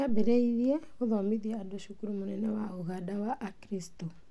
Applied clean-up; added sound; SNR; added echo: none; none; none; none.